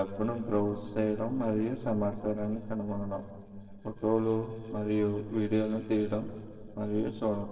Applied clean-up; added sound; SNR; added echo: neural separator model SepFormer DNS4.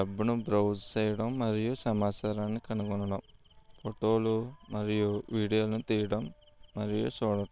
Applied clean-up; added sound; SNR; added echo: none; none; none; none.